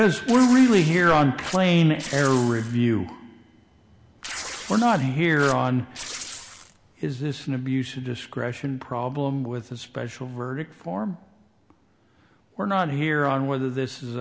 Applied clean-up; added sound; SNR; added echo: none; Tearing; 14 dB; none.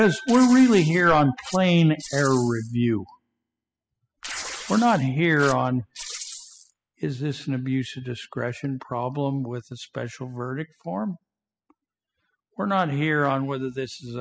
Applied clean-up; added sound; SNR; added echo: classical method spectral subtraction.